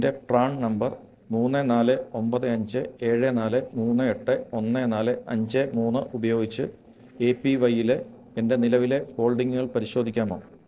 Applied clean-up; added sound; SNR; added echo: neural separator model SepFormer DNS4.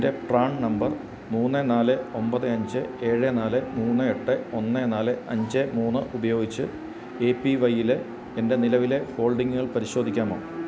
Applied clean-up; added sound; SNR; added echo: none; Livestock, farm animals, working animals; 13 dB; none.